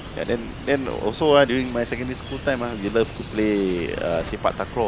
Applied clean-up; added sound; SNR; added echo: none; Chirp, tweet; 1 dB; none.